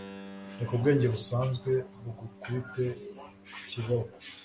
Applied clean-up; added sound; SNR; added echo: none; Keyboard (musical); 17 dB; none.